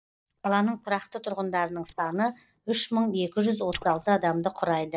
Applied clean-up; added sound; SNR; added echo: neural mask model DeepFilterNet 3.